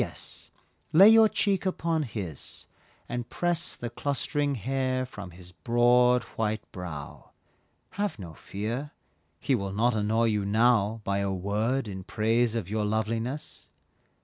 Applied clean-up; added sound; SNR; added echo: none; none; none; none.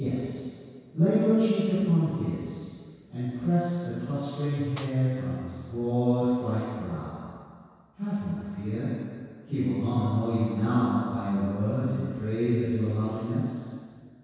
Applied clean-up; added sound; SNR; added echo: none; Snare drum; 20 dB; reverberation time 2.0 s.